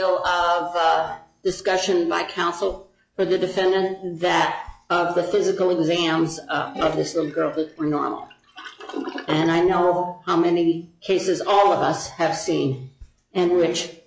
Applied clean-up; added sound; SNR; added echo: classical method log-MMSE.